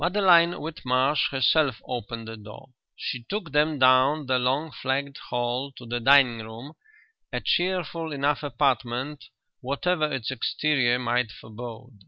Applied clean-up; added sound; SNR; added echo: none; none; none; none.